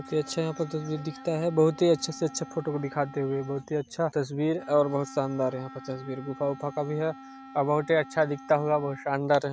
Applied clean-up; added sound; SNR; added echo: none; Wind instrument, woodwind instrument; 18 dB; none.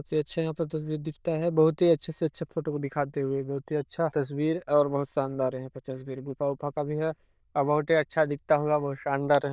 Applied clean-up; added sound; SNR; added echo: neural diffusion model UNIVERSE++.